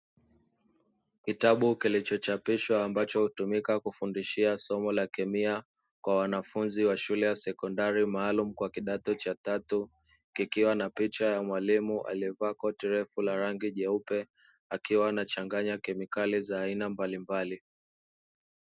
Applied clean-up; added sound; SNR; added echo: none; none; none; none.